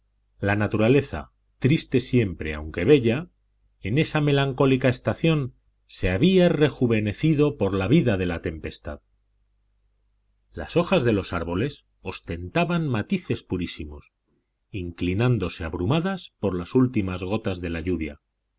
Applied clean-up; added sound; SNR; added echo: none; none; none; none.